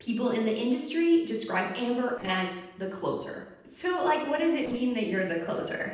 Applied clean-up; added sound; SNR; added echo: neural separator model SepFormer DNS4.